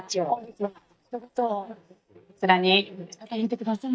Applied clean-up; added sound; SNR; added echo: neural mask model DeepFilterNet 3.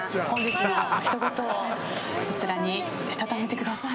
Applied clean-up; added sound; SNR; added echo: none; Wind instrument, woodwind instrument; 17 dB; none.